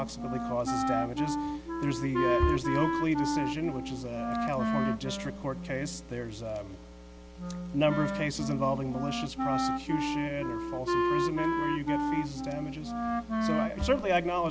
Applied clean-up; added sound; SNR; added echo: none; Wind instrument, woodwind instrument; 0 dB; none.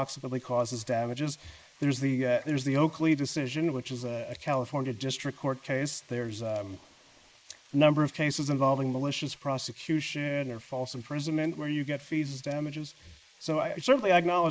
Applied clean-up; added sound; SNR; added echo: neural mask model Resemble Enhance denoiser.